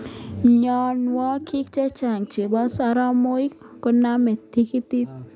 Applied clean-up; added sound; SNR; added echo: none; none; none; none.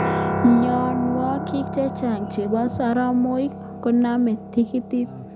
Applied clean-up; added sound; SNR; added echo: none; Piano; 6 dB; none.